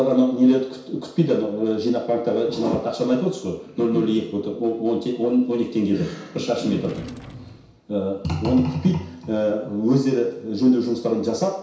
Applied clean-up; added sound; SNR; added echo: none; Drawer open or close; 18 dB; reverberation time 0.6 s.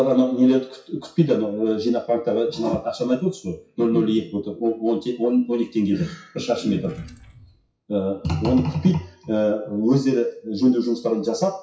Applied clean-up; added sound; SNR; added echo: classical method WPE with log-MMSE.